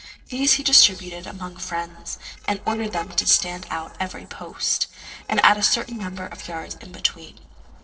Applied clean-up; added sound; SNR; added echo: neural separator model SepFormer DNS4.